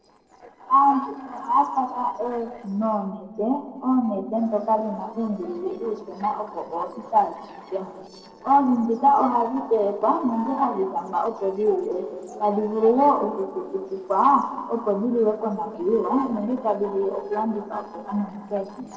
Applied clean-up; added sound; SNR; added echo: neural separator model SepFormer DNS4.